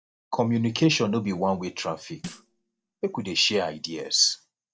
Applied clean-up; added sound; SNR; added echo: neural mask model DeepFilterNet 3.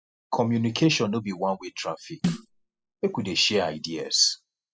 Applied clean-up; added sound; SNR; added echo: classical method spectral subtraction.